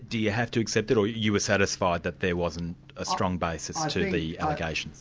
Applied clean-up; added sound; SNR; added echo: none; none; none; none.